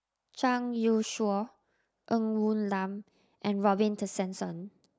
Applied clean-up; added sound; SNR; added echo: neural mask model Resemble Enhance denoiser.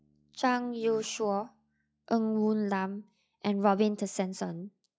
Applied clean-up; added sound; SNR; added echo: classical method log-MMSE.